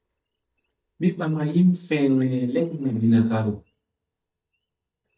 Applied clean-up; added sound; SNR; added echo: neural mask model DeepFilterNet 3.